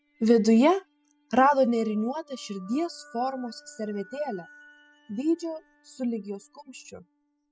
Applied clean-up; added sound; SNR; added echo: classical method spectral subtraction.